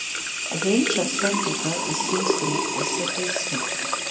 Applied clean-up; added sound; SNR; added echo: none; Sink (filling or washing) / Water tap, faucet; -2 dB; reverberation time 2.3 s.